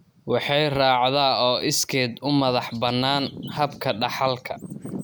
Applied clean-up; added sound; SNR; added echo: none; Bird vocalization, bird call, bird song; 17 dB; none.